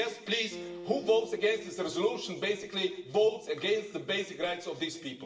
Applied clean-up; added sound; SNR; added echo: none; Acoustic guitar; 17 dB; reverberation time 0.7 s.